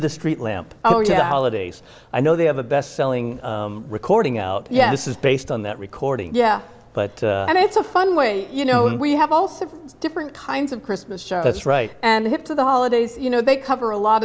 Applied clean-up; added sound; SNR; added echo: none; none; none; none.